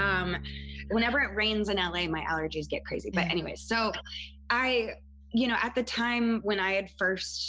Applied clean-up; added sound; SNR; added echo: none; Bass guitar; 16 dB; none.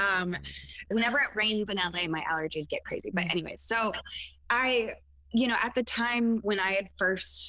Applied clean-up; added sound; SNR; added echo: neural diffusion model UNIVERSE++.